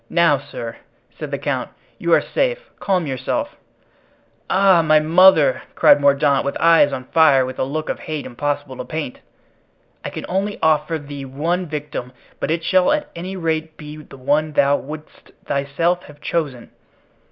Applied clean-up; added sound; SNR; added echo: none; none; none; none.